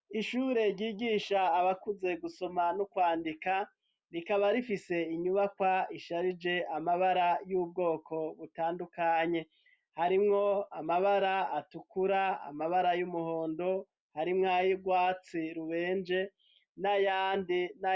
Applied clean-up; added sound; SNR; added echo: none; none; none; none.